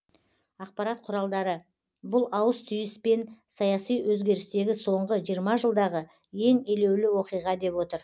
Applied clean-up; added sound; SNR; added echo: none; none; none; none.